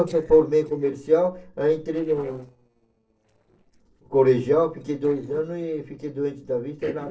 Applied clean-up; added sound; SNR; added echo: neural separator model SepFormer DNS4.